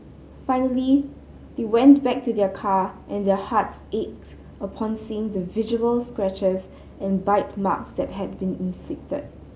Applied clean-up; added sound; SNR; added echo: none; none; none; none.